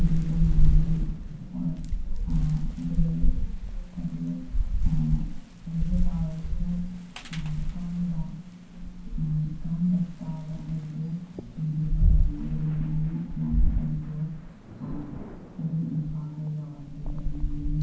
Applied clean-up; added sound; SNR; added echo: none; Thunder / Rain; -4 dB; reverberation time 0.9 s.